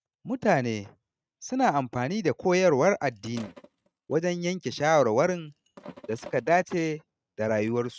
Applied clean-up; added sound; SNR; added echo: neural mask model RNNoise.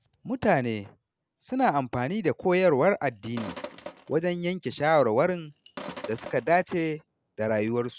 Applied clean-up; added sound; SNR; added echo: none; Sink (filling or washing); 15 dB; none.